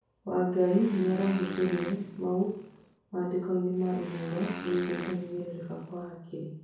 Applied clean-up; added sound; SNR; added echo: none; Motorcycle; 12 dB; reverberation time 0.6 s.